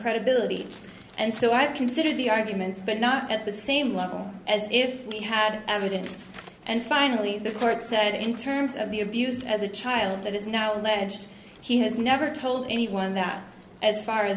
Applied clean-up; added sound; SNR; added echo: none; none; none; none.